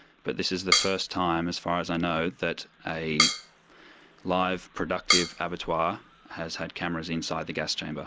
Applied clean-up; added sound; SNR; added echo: none; Drum kit; 1 dB; none.